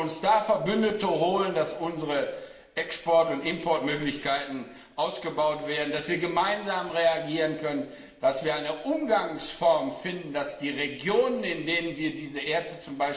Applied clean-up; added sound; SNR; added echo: none; none; none; reverberation time 0.9 s.